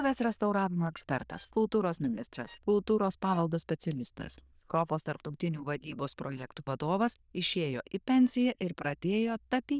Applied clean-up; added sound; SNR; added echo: neural diffusion model UNIVERSE++.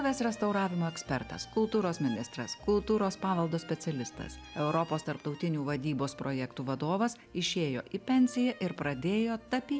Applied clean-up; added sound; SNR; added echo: none; none; none; none.